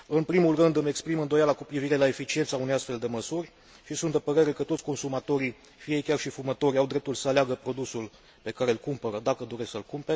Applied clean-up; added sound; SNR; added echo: none; none; none; none.